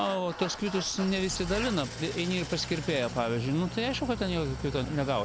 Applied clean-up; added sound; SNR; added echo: none; Idling / Engine starting; 9 dB; none.